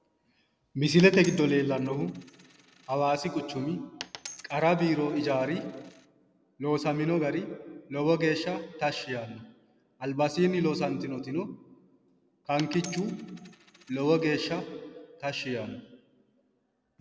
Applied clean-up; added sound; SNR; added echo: none; Coin (dropping); 19 dB; none.